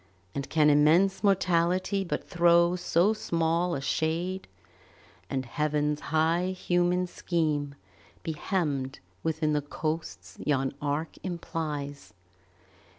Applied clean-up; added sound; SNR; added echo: none; none; none; none.